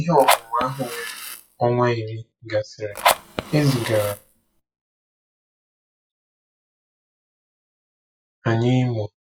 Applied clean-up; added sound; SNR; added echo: classical method log-MMSE.